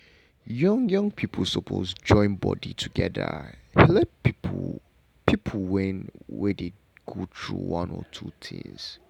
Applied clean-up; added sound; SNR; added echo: none; none; none; none.